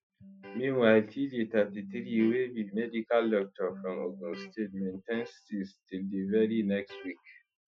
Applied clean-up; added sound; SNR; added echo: classical method Wiener filter.